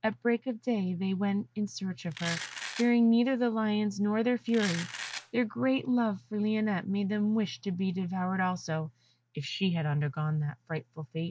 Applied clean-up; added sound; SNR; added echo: none; Domestic sounds, home sounds; 11 dB; none.